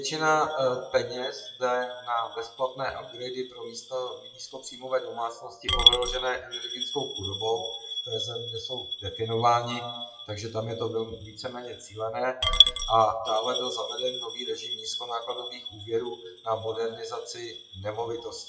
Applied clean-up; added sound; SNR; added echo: classical method WPE with log-MMSE.